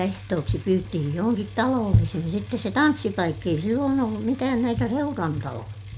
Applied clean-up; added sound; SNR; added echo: none; Bicycle; 17 dB; none.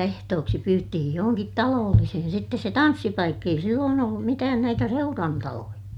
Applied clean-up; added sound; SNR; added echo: none; none; none; none.